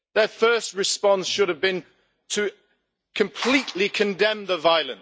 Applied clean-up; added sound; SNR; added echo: neural mask model DeepFilterNet 3.